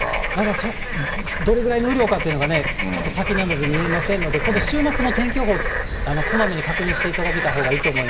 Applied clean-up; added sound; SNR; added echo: none; Bird / Frog; 1 dB; reverberation time 1.2 s.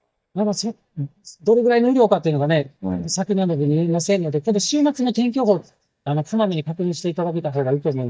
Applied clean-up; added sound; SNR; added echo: neural mask model DeepFilterNet 3.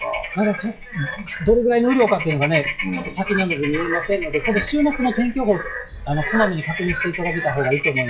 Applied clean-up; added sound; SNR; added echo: classical method WPE with log-MMSE.